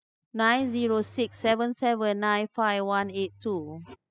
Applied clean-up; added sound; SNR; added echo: classical method spectral subtraction.